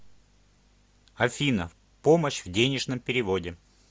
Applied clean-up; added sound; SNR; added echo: none; none; none; none.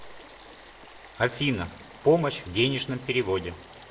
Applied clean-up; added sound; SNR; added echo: none; Stream / Frog; 19 dB; reverberation time 0.7 s.